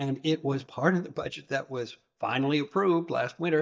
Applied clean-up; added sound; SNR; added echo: neural mask model DeepFilterNet 3.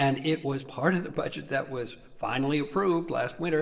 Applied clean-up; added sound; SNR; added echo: neural separator model SepFormer DNS4.